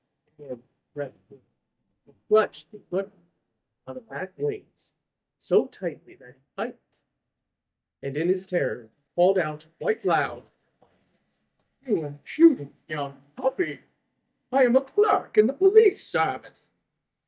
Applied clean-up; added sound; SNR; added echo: neural mask model DeepFilterNet 3.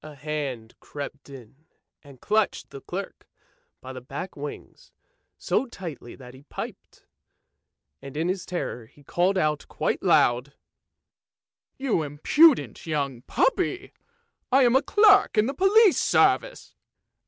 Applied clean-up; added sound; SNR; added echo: none; none; none; none.